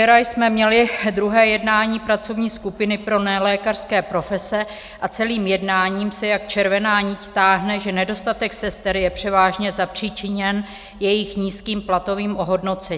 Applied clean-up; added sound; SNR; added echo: none; none; none; none.